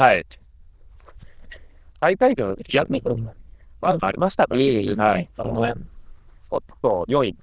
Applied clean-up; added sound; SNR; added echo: neural diffusion model UNIVERSE++.